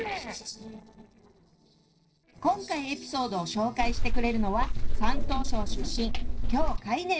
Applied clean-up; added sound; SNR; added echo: neural separator model SepFormer DNS4.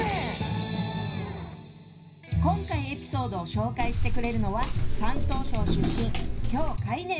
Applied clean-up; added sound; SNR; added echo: none; Walk, footsteps; -4 dB; reverberation time 0.4 s.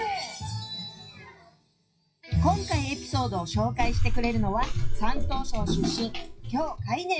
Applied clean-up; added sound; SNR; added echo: classical method WPE with log-MMSE.